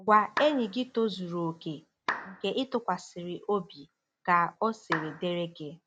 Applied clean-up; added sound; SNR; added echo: none; Clapping; 7 dB; none.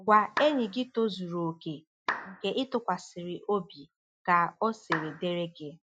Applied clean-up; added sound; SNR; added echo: classical method Wiener filter.